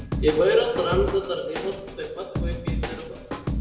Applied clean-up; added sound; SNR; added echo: none; Drum kit; 4 dB; reverberation time 1.1 s.